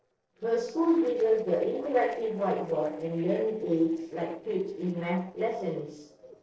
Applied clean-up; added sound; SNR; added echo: neural separator model SepFormer DNS4.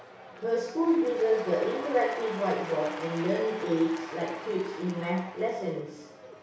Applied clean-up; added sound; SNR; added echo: none; Applause / Crowd / Cheering; 12 dB; reverberation time 0.6 s.